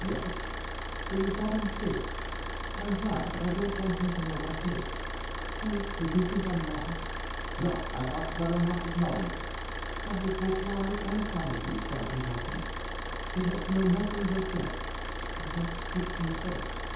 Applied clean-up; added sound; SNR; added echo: none; Idling / Car; 2 dB; reverberation time 0.8 s.